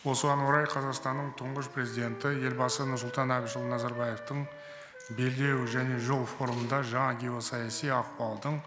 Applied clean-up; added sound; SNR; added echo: none; Wind instrument, woodwind instrument; 14 dB; none.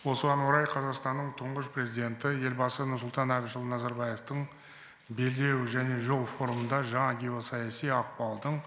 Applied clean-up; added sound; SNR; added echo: none; none; none; none.